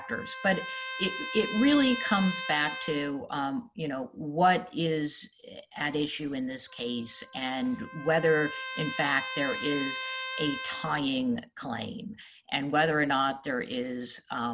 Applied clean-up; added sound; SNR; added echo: none; Trumpet; 10 dB; none.